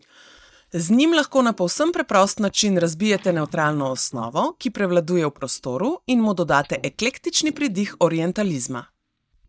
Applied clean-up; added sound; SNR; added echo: neural mask model DeepFilterNet 3.